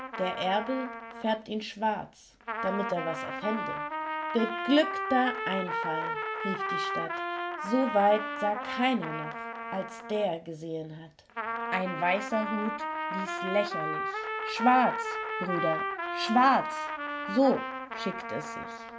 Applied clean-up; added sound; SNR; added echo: none; Trumpet; 4 dB; none.